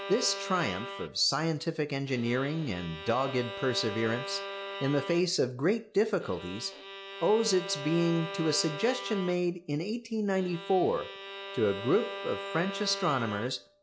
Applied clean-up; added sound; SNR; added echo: none; Bowed string instrument; 11 dB; none.